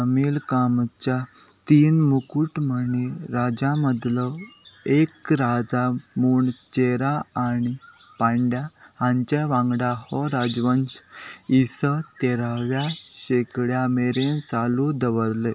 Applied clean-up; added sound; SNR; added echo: none; none; none; none.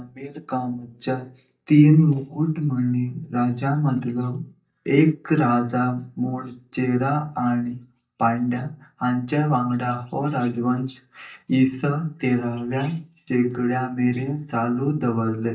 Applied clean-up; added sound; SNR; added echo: neural mask model DeepFilterNet 3.